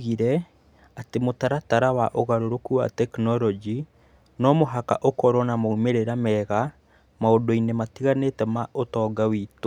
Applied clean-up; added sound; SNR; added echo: none; none; none; none.